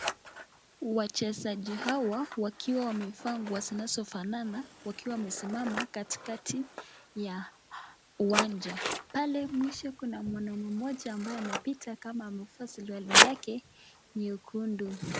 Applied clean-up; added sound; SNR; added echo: none; Scissors; 1 dB; none.